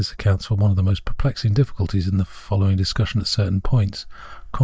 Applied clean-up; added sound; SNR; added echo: neural mask model DeepFilterNet 3.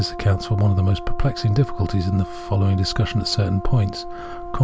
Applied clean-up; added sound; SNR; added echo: none; Brass instrument; 14 dB; none.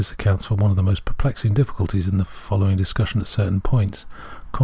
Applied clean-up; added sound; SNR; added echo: none; none; none; none.